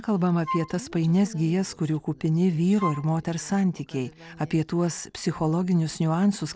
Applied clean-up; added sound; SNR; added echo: none; Wind instrument, woodwind instrument; 10 dB; none.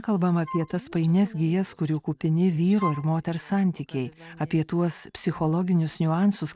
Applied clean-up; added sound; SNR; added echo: neural mask model RNNoise.